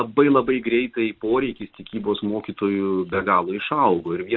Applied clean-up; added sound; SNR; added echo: neural mask model Resemble Enhance denoiser.